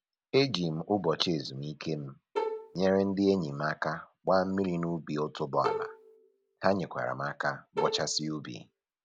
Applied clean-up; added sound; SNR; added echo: none; Bowed string instrument; 7 dB; none.